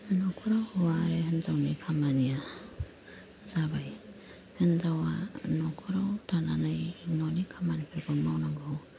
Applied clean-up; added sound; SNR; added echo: none; none; none; none.